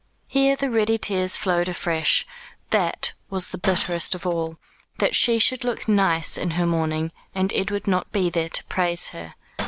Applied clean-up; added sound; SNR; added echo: none; Shatter; 18 dB; none.